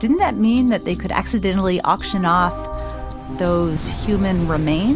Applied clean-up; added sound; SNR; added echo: none; Wind; 19 dB; none.